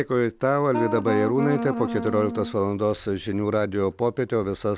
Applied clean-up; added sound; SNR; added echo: none; Wind instrument, woodwind instrument; 5 dB; none.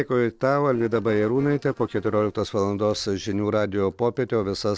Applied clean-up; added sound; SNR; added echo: neural separator model SepFormer DNS4.